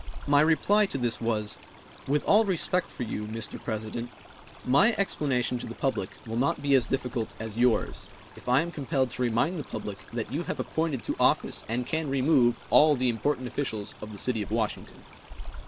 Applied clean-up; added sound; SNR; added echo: none; Stream; 16 dB; none.